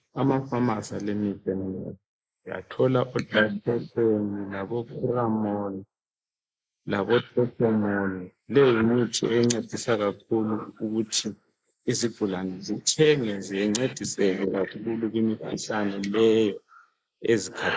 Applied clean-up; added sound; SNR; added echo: neural mask model Resemble Enhance denoiser.